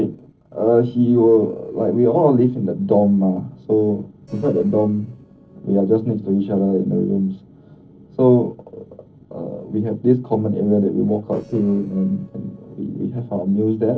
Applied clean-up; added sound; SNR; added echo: neural separator model SepFormer DNS4.